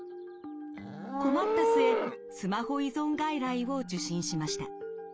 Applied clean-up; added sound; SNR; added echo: none; Livestock, farm animals, working animals; 1 dB; none.